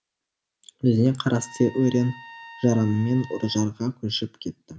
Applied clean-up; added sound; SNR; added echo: none; Trumpet; 20 dB; none.